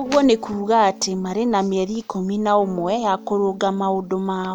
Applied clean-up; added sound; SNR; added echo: none; Electric guitar / Strum; 20 dB; none.